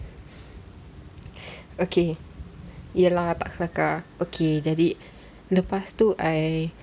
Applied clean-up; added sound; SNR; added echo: none; none; none; none.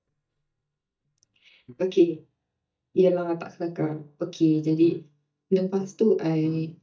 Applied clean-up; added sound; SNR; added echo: neural mask model DeepFilterNet 3.